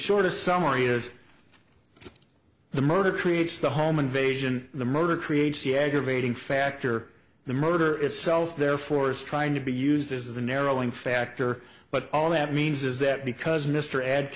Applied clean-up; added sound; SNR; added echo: none; none; none; none.